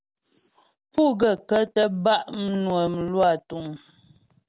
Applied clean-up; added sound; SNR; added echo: none; none; none; none.